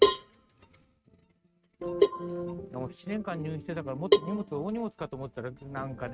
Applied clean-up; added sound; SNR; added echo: neural mask model RNNoise.